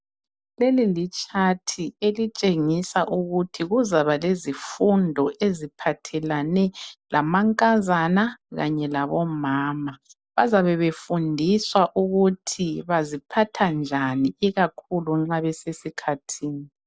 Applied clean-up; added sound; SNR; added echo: none; none; none; none.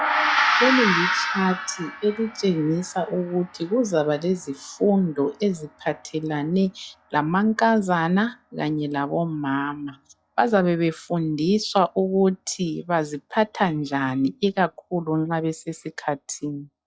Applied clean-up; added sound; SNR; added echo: classical method log-MMSE.